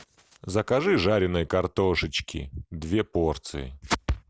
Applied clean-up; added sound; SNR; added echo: none; none; none; none.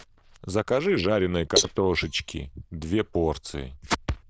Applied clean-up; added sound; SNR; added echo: neural diffusion model UNIVERSE++.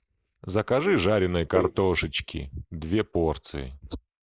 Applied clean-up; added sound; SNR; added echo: neural mask model Resemble Enhance denoiser.